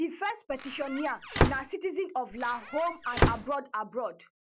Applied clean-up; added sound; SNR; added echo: none; Squeak / Slam / Wood; -3 dB; none.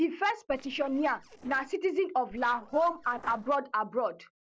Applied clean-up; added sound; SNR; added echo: neural separator model SepFormer DNS4.